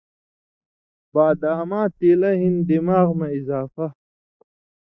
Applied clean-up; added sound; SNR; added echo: neural mask model DeepFilterNet 3.